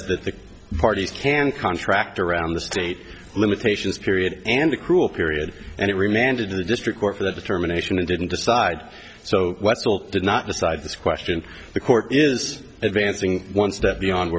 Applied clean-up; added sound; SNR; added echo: none; none; none; none.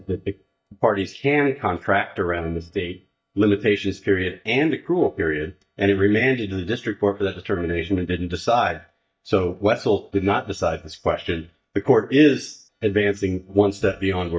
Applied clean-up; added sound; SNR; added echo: neural mask model DeepFilterNet 3.